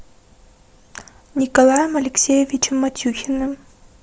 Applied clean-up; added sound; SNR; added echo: none; none; none; none.